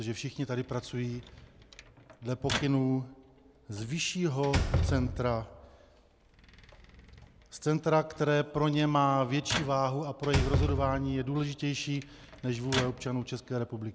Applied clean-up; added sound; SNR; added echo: none; Slam + Microwave oven; 6 dB; none.